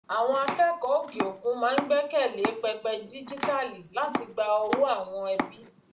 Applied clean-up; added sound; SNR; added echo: none; Domestic sounds, home sounds; 8 dB; reverberation time 0.3 s.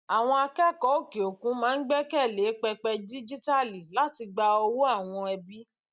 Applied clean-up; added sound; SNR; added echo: none; none; none; none.